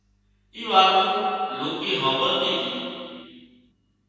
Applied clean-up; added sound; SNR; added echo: none; none; none; reverberation time 2.1 s.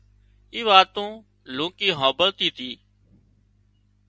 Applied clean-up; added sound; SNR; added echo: none; none; none; none.